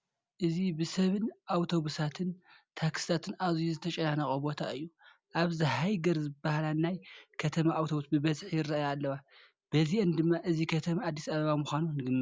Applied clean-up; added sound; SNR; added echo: none; none; none; none.